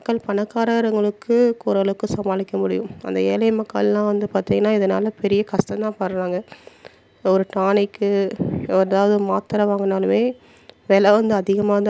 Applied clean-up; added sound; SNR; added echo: none; none; none; none.